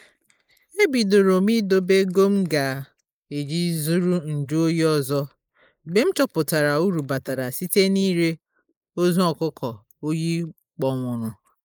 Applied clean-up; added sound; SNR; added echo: neural mask model Resemble Enhance denoiser.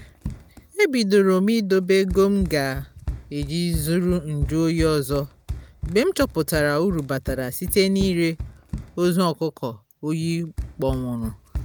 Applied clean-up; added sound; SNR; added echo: none; Run; 11 dB; none.